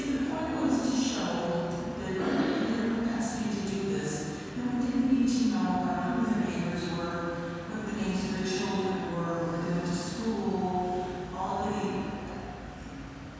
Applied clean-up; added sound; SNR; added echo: none; none; none; reverberation time 2.1 s.